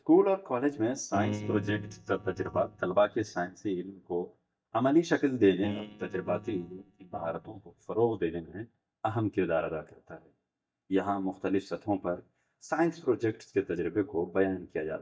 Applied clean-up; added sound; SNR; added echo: neural mask model DeepFilterNet 3.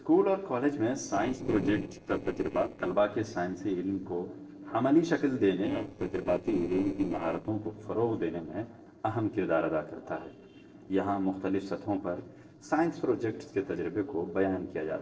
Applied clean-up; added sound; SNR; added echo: neural separator model SepFormer DNS4.